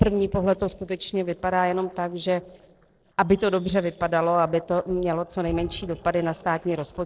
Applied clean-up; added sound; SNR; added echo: neural separator model SepFormer DNS4.